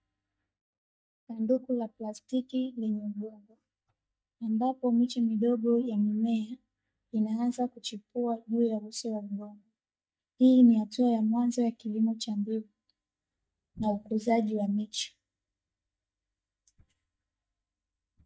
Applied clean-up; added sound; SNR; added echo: neural mask model DeepFilterNet 3.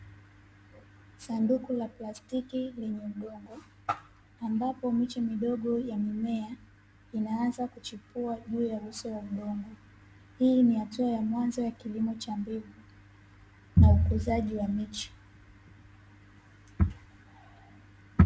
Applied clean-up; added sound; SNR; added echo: none; none; none; none.